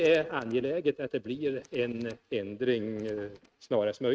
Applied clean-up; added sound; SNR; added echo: neural mask model RNNoise.